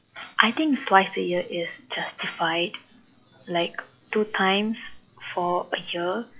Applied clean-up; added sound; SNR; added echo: classical method log-MMSE.